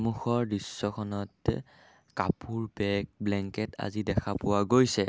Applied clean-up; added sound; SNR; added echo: none; none; none; none.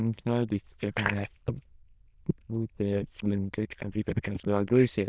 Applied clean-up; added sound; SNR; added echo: neural diffusion model UNIVERSE++.